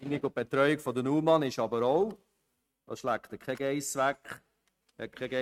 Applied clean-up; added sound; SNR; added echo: neural mask model RNNoise.